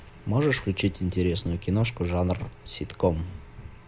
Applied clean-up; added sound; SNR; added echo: none; Run; 17 dB; none.